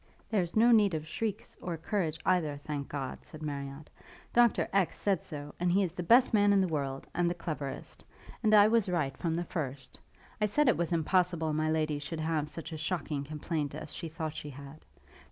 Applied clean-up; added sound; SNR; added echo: none; none; none; none.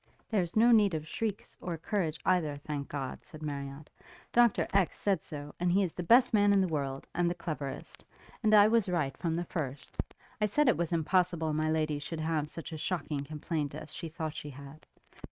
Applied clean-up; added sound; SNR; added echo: neural mask model RNNoise.